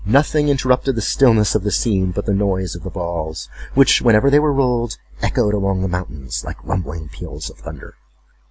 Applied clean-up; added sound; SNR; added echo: none; none; none; none.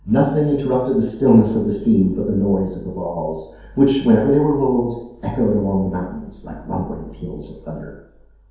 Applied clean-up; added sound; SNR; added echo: none; none; none; reverberation time 0.9 s.